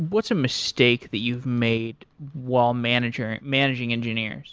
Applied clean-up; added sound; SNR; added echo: none; none; none; none.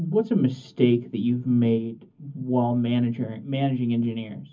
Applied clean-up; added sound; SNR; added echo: none; none; none; reverberation time 0.3 s.